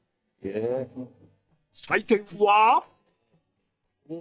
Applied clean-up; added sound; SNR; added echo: neural mask model DeepFilterNet 3.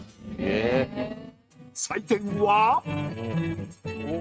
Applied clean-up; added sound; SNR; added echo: neural mask model RNNoise.